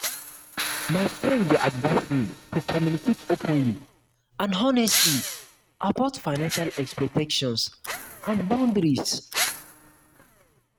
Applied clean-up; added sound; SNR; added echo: neural mask model RNNoise.